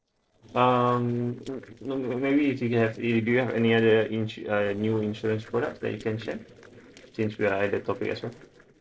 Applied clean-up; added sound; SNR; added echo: neural separator model SepFormer DNS4.